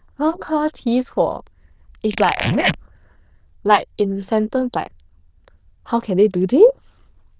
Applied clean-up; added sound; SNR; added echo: neural diffusion model UNIVERSE++.